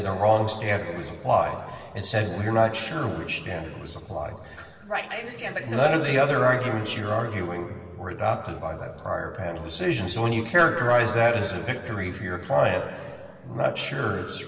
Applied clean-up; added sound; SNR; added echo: none; none; none; reverberation time 2.1 s.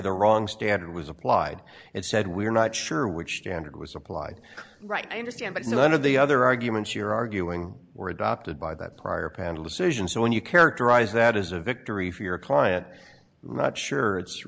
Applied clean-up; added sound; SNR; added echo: none; none; none; none.